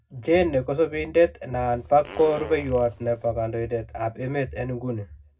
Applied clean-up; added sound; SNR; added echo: none; Fart; 17 dB; reverberation time 0.2 s.